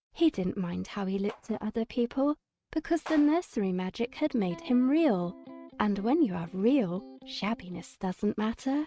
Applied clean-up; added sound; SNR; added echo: neural mask model RNNoise.